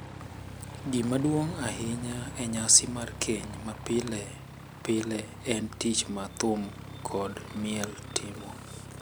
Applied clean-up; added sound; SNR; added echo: none; Aircraft; 11 dB; none.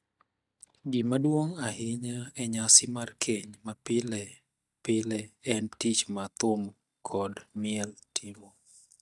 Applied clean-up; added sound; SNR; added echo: neural mask model DeepFilterNet 3.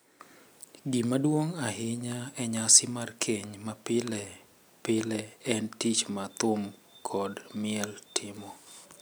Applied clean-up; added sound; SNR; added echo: none; none; none; none.